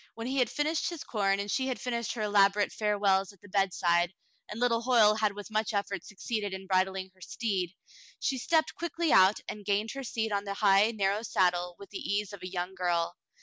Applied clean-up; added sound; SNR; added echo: none; none; none; none.